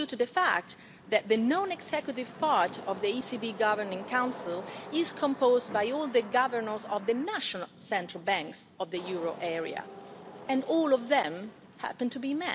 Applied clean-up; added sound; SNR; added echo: none; Wind / Rain; 16 dB; none.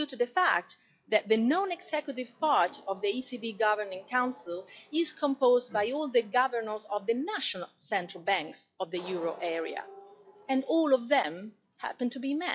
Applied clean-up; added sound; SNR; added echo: classical method log-MMSE.